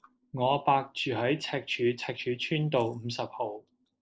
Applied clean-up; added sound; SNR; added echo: neural separator model SepFormer DNS4.